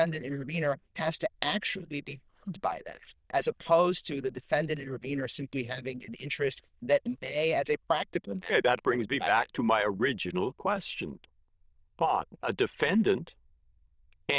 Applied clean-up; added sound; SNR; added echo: neural diffusion model UNIVERSE++.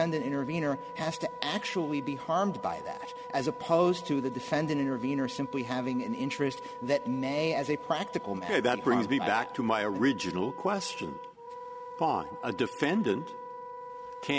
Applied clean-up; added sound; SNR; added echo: none; Wind instrument, woodwind instrument; 11 dB; none.